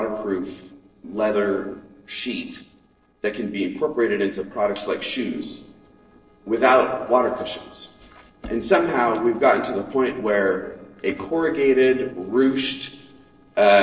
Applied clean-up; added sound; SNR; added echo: neural separator model SepFormer DNS4.